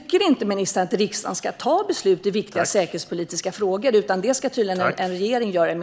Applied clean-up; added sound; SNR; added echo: none; none; none; none.